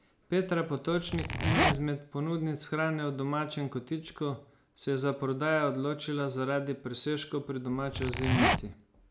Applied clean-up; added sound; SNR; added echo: none; Zipper (clothing); -2 dB; none.